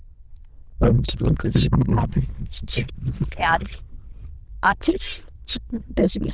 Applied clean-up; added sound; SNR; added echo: neural diffusion model UNIVERSE++.